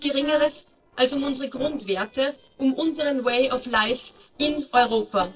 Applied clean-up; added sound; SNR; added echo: neural separator model SepFormer DNS4.